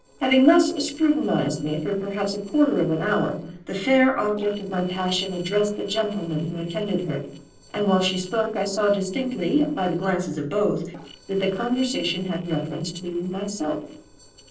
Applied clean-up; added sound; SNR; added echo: neural separator model SepFormer DNS4.